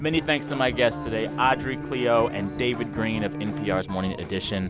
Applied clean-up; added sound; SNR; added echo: none; Bowed string instrument; 9 dB; none.